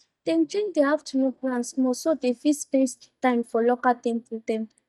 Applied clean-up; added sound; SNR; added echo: neural mask model DeepFilterNet 3.